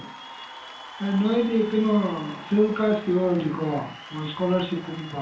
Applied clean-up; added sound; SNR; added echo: none; Applause / Cheering; 16 dB; reverberation time 0.3 s.